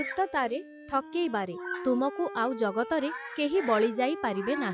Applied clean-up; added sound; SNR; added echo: classical method log-MMSE.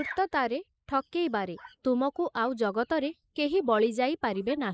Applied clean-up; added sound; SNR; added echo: neural mask model Resemble Enhance denoiser.